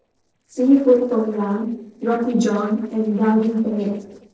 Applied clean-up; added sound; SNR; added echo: neural separator model SepFormer DNS4.